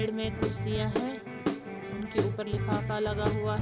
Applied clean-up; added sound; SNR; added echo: none; Guitar / Drum; -2 dB; none.